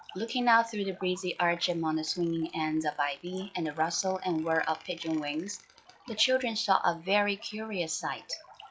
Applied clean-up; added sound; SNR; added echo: classical method log-MMSE.